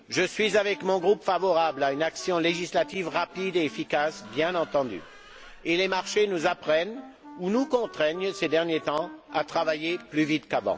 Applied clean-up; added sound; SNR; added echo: none; Squeak + Wind instrument, woodwind instrument; 20 dB; none.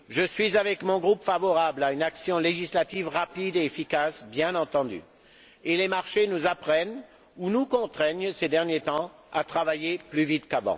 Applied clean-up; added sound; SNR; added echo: none; none; none; none.